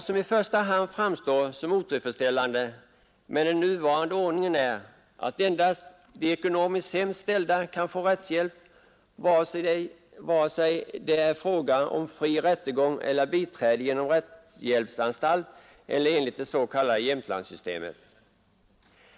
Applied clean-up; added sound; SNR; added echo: none; none; none; none.